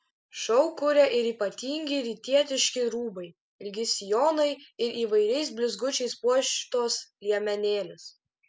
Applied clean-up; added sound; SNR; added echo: none; none; none; none.